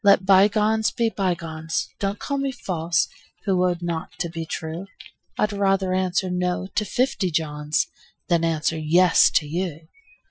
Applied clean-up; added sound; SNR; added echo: classical method Wiener filter.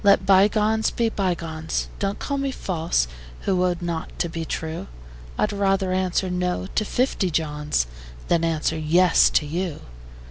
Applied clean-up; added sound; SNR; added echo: none; none; none; none.